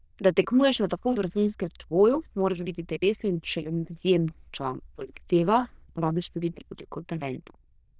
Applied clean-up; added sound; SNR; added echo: neural diffusion model UNIVERSE++.